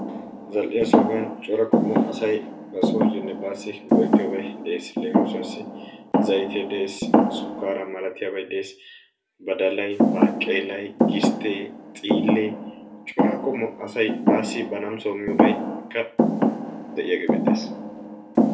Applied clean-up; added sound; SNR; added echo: none; Thump, thud; -4 dB; reverberation time 0.3 s.